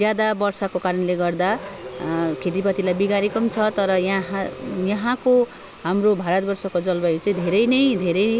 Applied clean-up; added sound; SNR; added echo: none; Race car, auto racing / Accelerating, revving, vroom; 16 dB; none.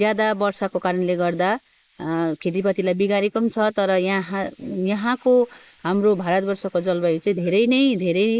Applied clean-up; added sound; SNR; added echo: neural mask model Resemble Enhance denoiser.